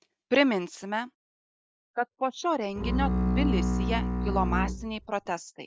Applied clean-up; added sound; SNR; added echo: none; Bowed string instrument; -3 dB; none.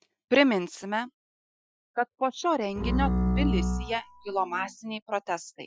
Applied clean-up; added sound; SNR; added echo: classical method Wiener filter.